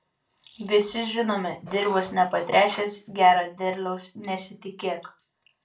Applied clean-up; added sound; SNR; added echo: none; Writing; 18 dB; reverberation time 0.3 s.